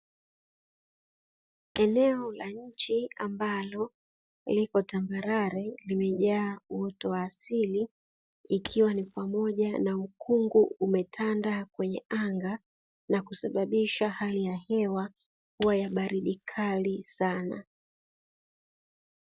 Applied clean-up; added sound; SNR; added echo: none; Shatter / Crushing; 19 dB; none.